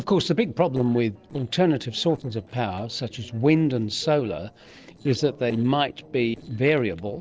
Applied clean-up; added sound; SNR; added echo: neural separator model SepFormer DNS4.